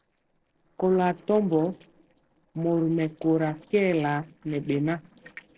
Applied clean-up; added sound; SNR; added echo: neural separator model SepFormer DNS4.